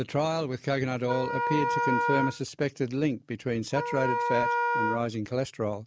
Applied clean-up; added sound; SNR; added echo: neural mask model RNNoise.